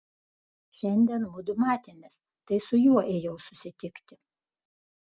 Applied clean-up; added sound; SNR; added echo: none; none; none; none.